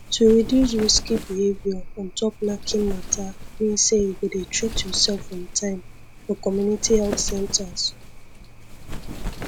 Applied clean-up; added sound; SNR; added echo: none; Wind; 9 dB; none.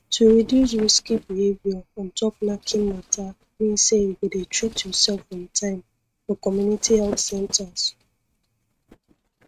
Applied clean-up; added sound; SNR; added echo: neural mask model RNNoise.